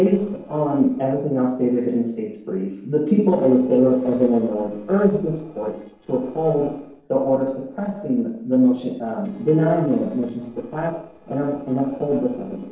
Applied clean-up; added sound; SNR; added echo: neural separator model SepFormer DNS4.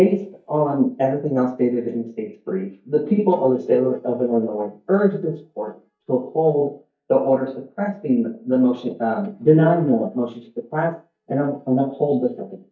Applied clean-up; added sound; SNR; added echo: neural mask model DeepFilterNet 3.